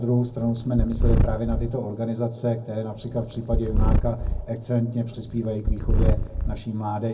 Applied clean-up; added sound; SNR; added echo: none; Purr; -2 dB; reverberation time 0.4 s.